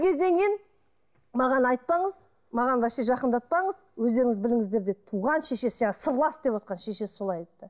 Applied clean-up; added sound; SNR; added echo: none; none; none; none.